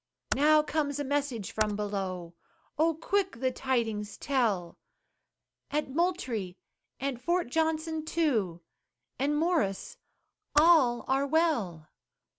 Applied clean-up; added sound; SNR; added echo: none; Computer keyboard; 12 dB; none.